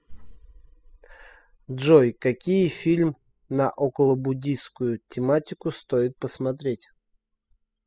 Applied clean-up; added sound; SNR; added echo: classical method spectral subtraction.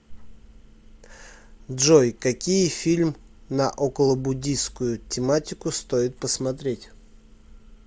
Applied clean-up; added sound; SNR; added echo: none; none; none; none.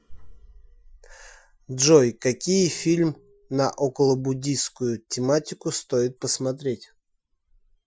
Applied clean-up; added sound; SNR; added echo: classical method Wiener filter.